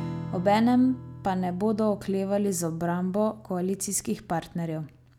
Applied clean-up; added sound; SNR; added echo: none; Strum; 14 dB; none.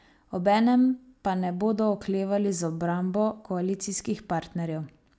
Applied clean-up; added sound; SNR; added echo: none; none; none; none.